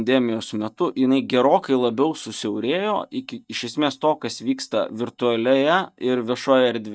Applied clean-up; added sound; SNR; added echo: neural mask model DeepFilterNet 3.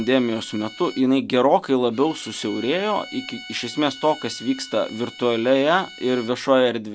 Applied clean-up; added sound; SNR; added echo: none; Bowed string instrument; 19 dB; none.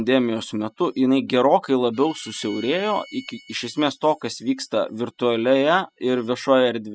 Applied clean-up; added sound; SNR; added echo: classical method spectral subtraction.